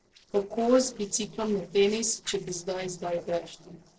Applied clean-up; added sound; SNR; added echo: neural separator model SepFormer DNS4.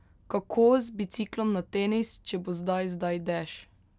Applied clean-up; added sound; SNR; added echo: none; none; none; none.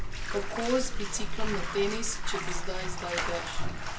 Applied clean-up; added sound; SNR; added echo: none; Bathtub (filling or washing); -4 dB; reverberation time 0.2 s.